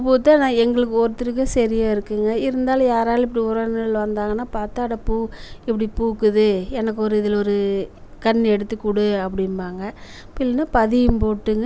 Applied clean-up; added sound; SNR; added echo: none; none; none; none.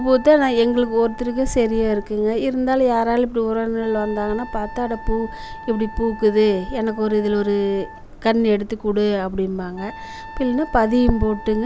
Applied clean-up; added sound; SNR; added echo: none; Wind instrument, woodwind instrument; 18 dB; none.